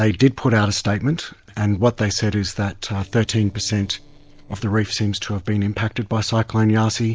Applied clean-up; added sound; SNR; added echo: neural separator model SepFormer DNS4.